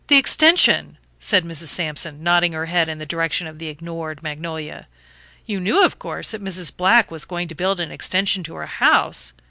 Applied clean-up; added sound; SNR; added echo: none; none; none; none.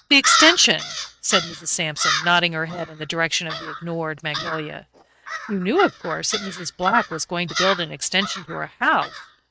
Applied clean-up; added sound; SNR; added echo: neural mask model RNNoise.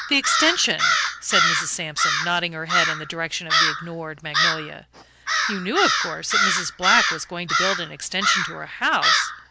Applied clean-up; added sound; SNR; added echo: none; Crow; -3 dB; none.